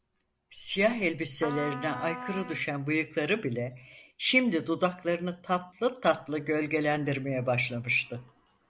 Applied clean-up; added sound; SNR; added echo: none; Trumpet; 10 dB; none.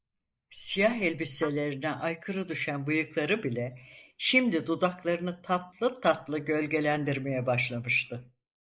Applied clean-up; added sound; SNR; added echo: neural mask model Resemble Enhance denoiser.